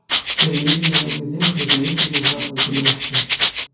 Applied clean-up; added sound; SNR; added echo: none; Rattle (instrument); -4 dB; reverberation time 0.9 s.